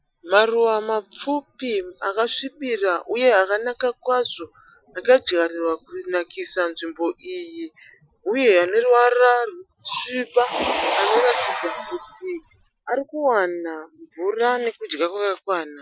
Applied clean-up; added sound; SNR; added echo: classical method Wiener filter.